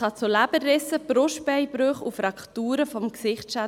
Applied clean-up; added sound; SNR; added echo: none; none; none; none.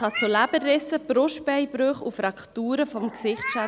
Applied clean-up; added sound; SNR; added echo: none; Meow; 13 dB; none.